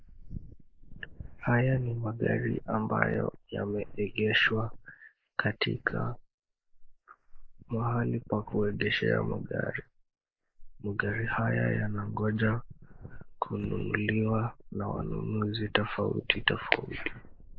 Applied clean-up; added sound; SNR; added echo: neural mask model Resemble Enhance denoiser.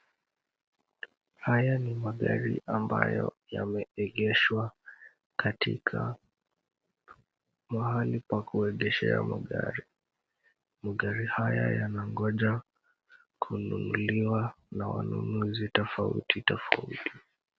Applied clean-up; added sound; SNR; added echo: none; none; none; none.